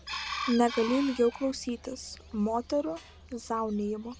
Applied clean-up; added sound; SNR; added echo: none; Chicken, rooster; 11 dB; none.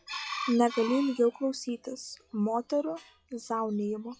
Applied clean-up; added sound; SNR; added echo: classical method log-MMSE.